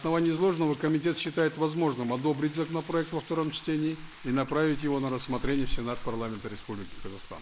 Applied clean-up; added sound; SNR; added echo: neural mask model Resemble Enhance denoiser.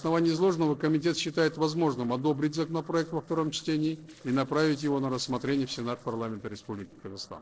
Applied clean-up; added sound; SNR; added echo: neural separator model SepFormer DNS4.